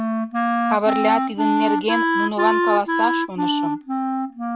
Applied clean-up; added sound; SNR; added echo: none; Wind instrument, woodwind instrument; -3 dB; none.